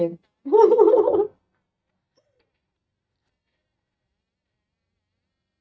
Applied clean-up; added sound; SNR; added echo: neural mask model DeepFilterNet 3.